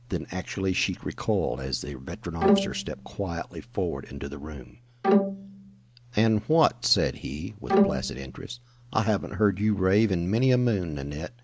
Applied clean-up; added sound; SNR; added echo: none; Bowed string instrument; -2 dB; none.